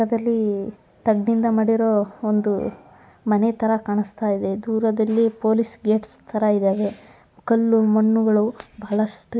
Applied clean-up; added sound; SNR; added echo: none; none; none; none.